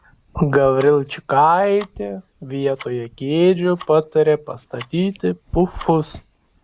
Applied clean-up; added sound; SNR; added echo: none; Tick-tock; 20 dB; none.